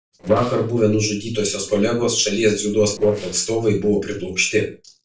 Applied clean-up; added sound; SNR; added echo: neural separator model SepFormer DNS4.